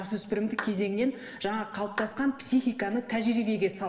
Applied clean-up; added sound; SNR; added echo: none; Clapping; 14 dB; reverberation time 2.4 s.